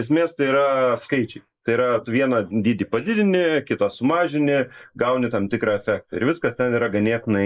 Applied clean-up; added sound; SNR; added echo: neural mask model Resemble Enhance denoiser.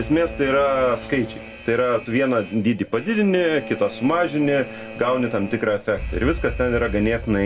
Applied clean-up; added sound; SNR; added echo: none; Alarm + Wind instrument, woodwind instrument; 12 dB; none.